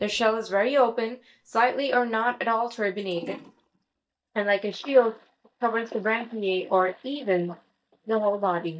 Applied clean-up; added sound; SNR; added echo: neural mask model DeepFilterNet 3.